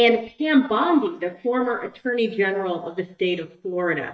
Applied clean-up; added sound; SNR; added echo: neural mask model DeepFilterNet 3.